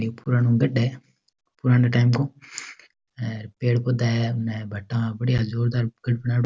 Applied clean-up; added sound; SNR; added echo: none; none; none; none.